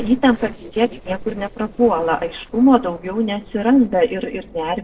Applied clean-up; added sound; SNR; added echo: neural separator model SepFormer DNS4.